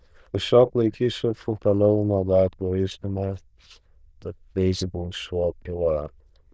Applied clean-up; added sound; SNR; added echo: neural diffusion model UNIVERSE++.